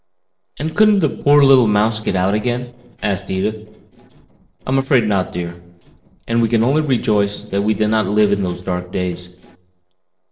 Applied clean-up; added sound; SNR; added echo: neural separator model SepFormer DNS4.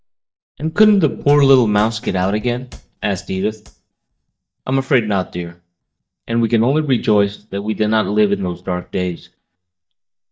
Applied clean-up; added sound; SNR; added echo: neural mask model DeepFilterNet 3.